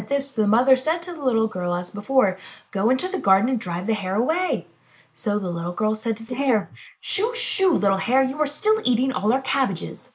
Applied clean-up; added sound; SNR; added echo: neural mask model Resemble Enhance denoiser.